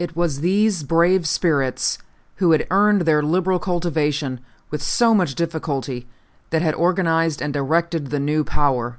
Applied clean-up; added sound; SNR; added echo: none; none; none; none.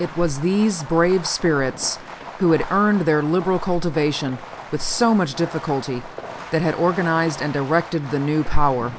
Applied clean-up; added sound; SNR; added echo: none; Fireworks; 15 dB; none.